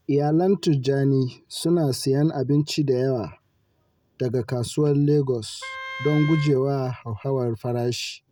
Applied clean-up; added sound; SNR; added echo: none; Wind instrument, woodwind instrument; 14 dB; none.